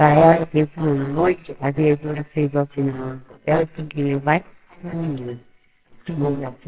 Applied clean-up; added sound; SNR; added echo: neural separator model SepFormer WHAMR!.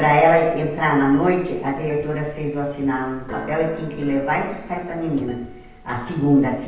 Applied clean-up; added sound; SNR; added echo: none; Keyboard (musical); 17 dB; reverberation time 0.9 s.